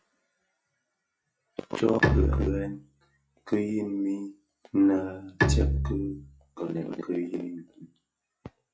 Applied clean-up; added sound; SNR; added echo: classical method log-MMSE.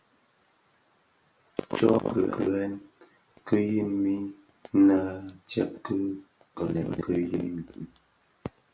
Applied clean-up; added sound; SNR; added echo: none; none; none; none.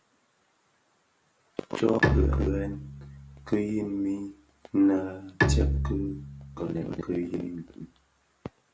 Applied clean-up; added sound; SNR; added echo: none; Bowed string instrument; -1 dB; none.